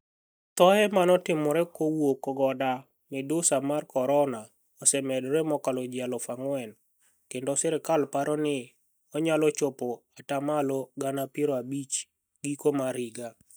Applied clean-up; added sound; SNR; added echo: neural mask model DeepFilterNet 3.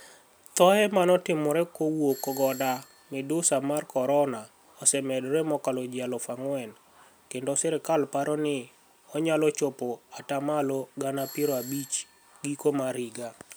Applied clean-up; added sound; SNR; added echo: none; Doorbell; 19 dB; none.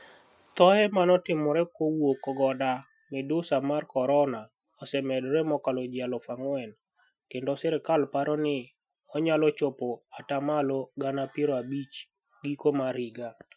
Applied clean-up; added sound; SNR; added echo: classical method Wiener filter.